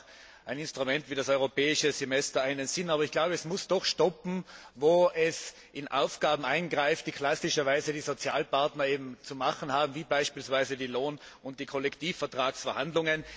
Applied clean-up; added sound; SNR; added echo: none; none; none; none.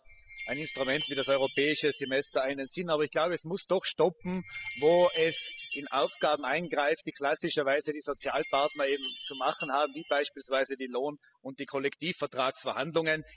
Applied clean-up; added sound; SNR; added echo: classical method spectral subtraction.